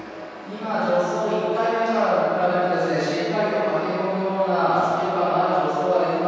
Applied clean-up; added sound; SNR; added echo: none; none; none; reverberation time 2.2 s.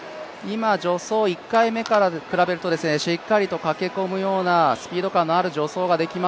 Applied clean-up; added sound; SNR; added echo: none; none; none; none.